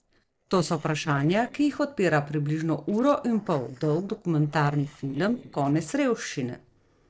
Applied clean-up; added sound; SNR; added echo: neural separator model SepFormer DNS4.